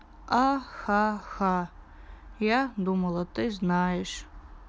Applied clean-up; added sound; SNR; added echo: none; none; none; none.